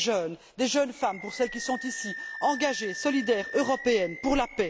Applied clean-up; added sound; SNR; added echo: none; Animal; 12 dB; none.